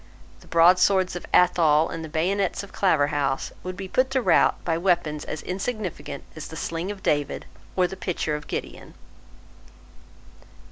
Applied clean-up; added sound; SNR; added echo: none; none; none; none.